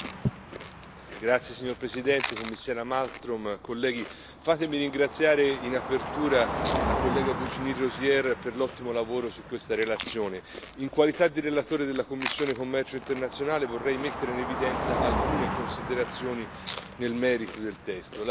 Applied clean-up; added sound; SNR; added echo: none; Car passing by + Chewing, mastication; 5 dB; none.